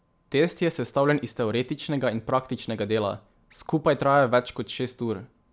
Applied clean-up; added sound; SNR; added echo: none; none; none; none.